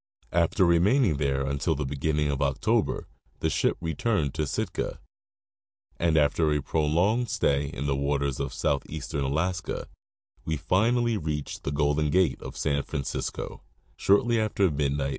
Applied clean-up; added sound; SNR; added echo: none; none; none; none.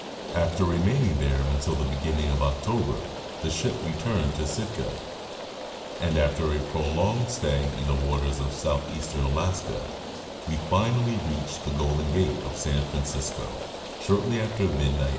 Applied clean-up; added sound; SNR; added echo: none; Rain; 10 dB; reverberation time 1.7 s.